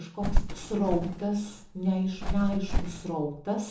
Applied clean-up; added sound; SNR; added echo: none; Bird; -1 dB; reverberation time 0.9 s.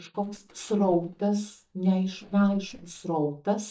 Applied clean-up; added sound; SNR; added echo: neural mask model DeepFilterNet 3.